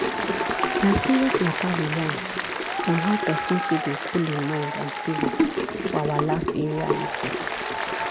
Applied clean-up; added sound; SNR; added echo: none; Applause + Sink (filling or washing) / Gurgling; 0 dB; none.